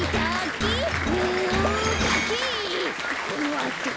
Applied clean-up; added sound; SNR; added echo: none; Applause; 4 dB; none.